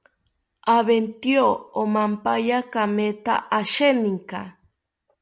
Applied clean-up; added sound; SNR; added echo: none; none; none; none.